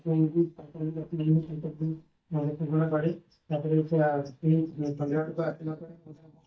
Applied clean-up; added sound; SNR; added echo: neural mask model DeepFilterNet 3.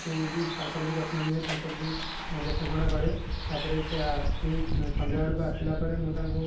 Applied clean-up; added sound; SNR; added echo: none; Bus; -1 dB; reverberation time 0.6 s.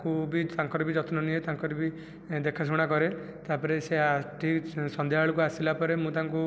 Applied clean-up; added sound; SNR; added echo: none; none; none; none.